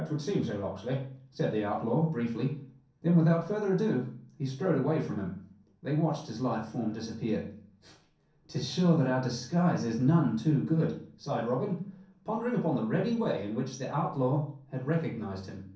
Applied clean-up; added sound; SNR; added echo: none; none; none; reverberation time 0.6 s.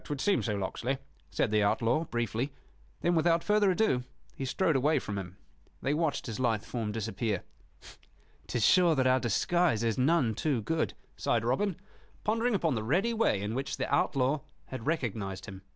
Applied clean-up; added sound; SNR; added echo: none; none; none; none.